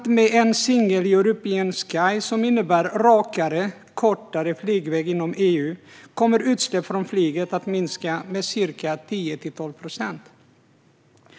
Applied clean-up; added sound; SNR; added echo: none; none; none; none.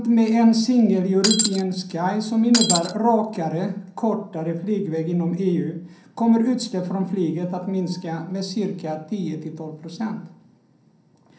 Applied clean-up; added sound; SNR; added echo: none; Shatter; -1 dB; reverberation time 0.6 s.